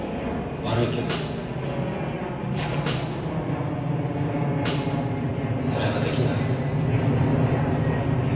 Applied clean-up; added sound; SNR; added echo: none; Snare drum; 13 dB; reverberation time 2.5 s.